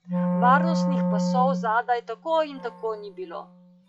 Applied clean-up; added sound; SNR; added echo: classical method log-MMSE.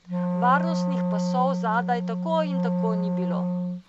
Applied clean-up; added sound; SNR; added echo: none; Wind instrument, woodwind instrument; -3 dB; none.